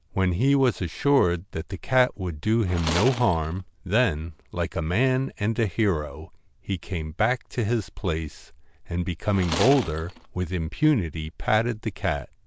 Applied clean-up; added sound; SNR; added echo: none; Tools; 8 dB; none.